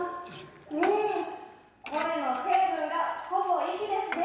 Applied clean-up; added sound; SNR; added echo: none; Frying (food); 13 dB; reverberation time 1.1 s.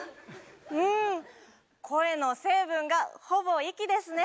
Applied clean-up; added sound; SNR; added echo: none; none; none; none.